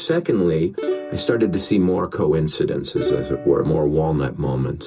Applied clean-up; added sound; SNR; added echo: none; Plucked string instrument; 10 dB; reverberation time 0.2 s.